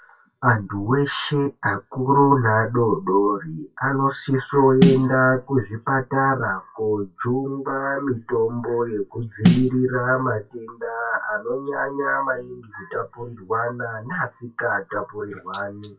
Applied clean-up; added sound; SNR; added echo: classical method WPE with log-MMSE.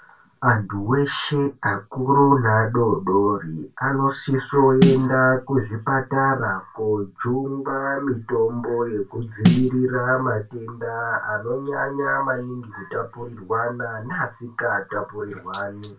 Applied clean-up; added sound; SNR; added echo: none; Snare drum; 1 dB; reverberation time 0.2 s.